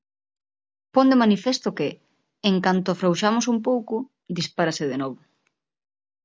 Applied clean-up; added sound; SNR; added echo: none; none; none; none.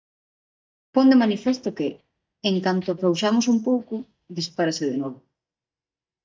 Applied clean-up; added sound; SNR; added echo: neural mask model DeepFilterNet 3.